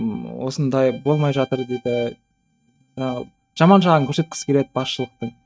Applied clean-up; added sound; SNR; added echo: neural mask model RNNoise.